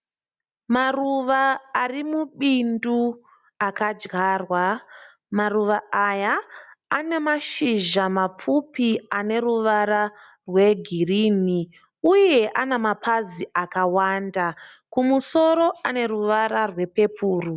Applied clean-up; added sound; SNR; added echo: none; none; none; none.